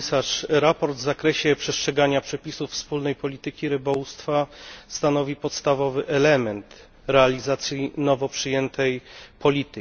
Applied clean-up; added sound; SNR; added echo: none; none; none; none.